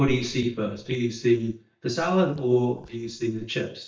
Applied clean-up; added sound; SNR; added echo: neural mask model DeepFilterNet 3.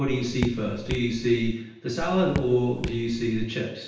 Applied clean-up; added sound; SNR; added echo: none; Raindrop / Drip; 8 dB; reverberation time 0.9 s.